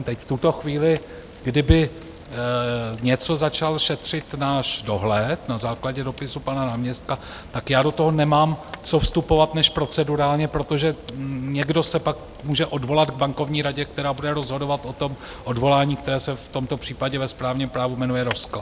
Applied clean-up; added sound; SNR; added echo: none; Fire; 19 dB; none.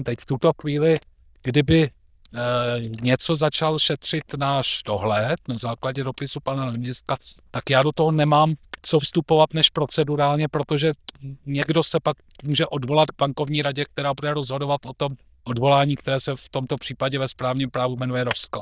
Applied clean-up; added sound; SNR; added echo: neural diffusion model UNIVERSE++.